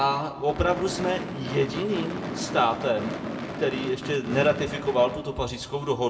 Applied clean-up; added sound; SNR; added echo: none; Gunshot, gunfire / Fireworks; 8 dB; reverberation time 1.3 s.